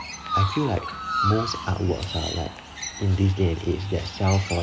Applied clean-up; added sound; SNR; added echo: none; Chirp, tweet; 7 dB; none.